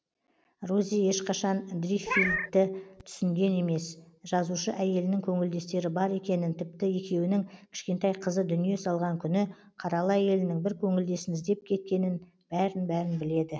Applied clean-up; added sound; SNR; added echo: none; Meow; 3 dB; none.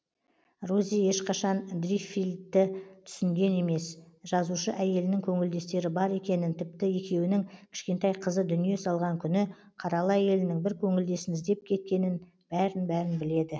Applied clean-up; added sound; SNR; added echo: none; none; none; none.